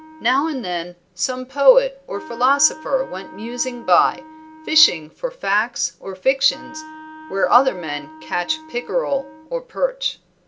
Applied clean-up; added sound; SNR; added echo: none; Wind instrument, woodwind instrument; 19 dB; none.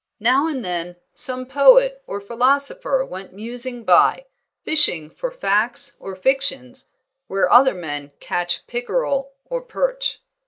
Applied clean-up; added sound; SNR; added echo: neural mask model Resemble Enhance denoiser.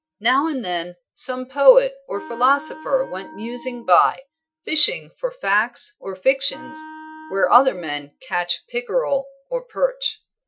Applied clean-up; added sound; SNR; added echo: classical method Wiener filter.